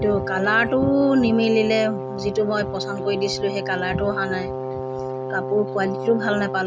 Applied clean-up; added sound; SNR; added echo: none; Brass instrument; 6 dB; none.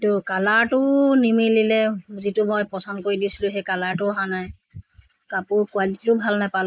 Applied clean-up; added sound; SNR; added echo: neural mask model Resemble Enhance denoiser.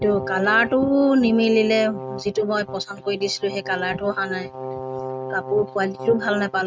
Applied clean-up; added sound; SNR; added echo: neural mask model RNNoise.